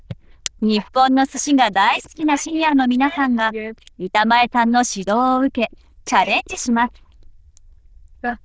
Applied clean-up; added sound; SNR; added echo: neural diffusion model UNIVERSE++.